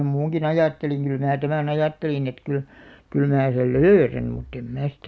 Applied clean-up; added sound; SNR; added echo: none; none; none; none.